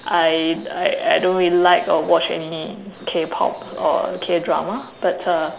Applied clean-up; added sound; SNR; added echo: none; none; none; none.